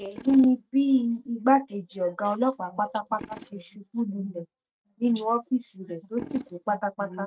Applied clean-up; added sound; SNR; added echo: neural mask model RNNoise.